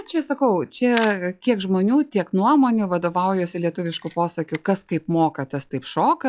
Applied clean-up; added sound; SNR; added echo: classical method log-MMSE.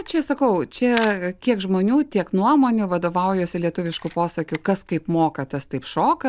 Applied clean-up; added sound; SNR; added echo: none; Camera; 18 dB; none.